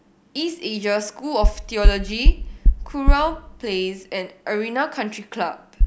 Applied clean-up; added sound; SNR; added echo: none; Knock; -5 dB; none.